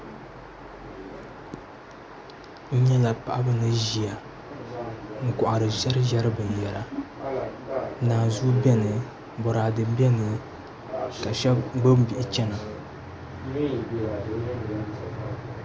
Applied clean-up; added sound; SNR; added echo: none; none; none; none.